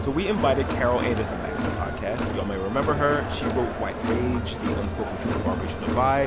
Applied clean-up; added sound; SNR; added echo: none; Crowd; 1 dB; none.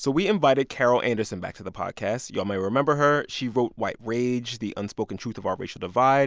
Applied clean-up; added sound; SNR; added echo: none; none; none; none.